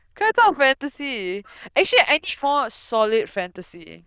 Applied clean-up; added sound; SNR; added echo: neural diffusion model UNIVERSE++.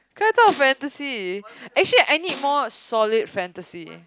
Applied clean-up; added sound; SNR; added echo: none; Snare drum; 17 dB; none.